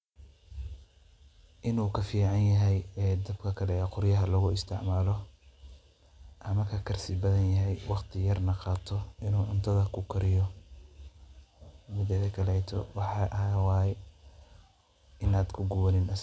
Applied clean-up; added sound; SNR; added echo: none; none; none; none.